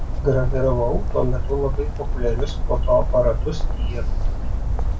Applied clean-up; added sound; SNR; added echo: none; Bird; -3 dB; reverberation time 0.2 s.